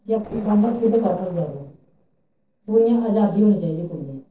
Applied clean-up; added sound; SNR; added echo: neural separator model SepFormer DNS4.